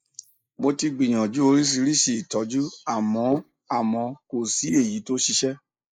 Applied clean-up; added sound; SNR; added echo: neural mask model Resemble Enhance denoiser.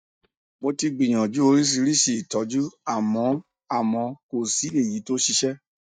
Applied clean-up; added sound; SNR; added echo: neural mask model DeepFilterNet 3.